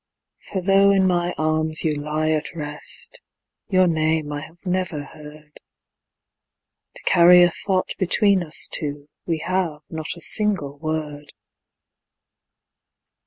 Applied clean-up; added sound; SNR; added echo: none; none; none; none.